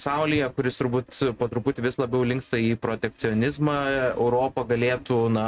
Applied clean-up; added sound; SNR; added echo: neural mask model RNNoise.